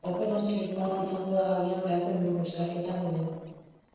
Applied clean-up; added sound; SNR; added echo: neural separator model SepFormer DNS4.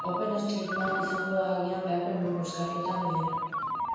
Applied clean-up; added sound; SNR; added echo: none; Ringtone; 3 dB; reverberation time 1.2 s.